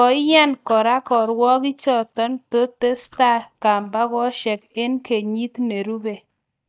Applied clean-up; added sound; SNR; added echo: neural mask model DeepFilterNet 3.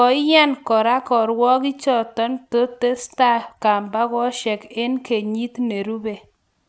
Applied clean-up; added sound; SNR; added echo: none; none; none; none.